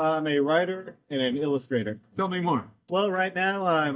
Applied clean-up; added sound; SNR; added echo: neural mask model DeepFilterNet 3.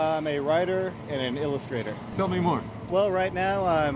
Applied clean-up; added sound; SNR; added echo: none; none; none; none.